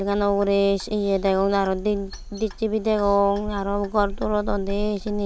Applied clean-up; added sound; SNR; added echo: none; Clock; 10 dB; none.